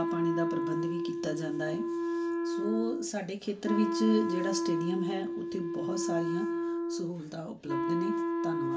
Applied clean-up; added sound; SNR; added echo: none; Wind instrument, woodwind instrument; -2 dB; reverberation time 0.2 s.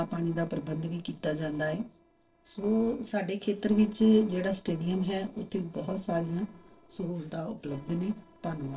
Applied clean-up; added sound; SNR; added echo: neural separator model SepFormer DNS4.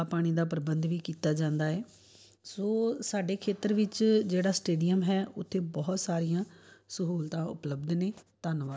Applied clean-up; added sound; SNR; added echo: none; none; none; none.